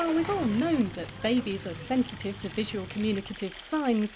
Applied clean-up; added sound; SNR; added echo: none; Water tap, faucet + Bird; 13 dB; none.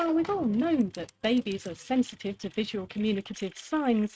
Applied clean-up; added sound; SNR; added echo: neural mask model RNNoise.